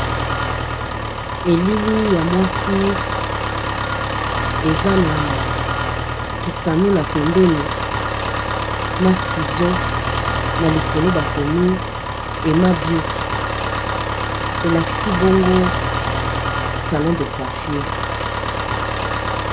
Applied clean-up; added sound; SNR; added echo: none; Engine; 0 dB; none.